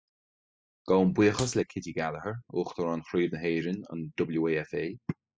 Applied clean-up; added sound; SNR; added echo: classical method spectral subtraction.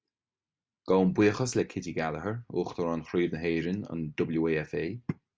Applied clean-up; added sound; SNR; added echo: none; none; none; none.